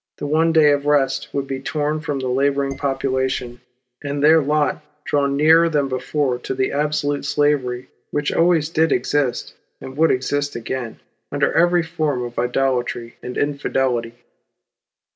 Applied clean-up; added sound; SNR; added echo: none; Dishes, pots, and pans; 19 dB; none.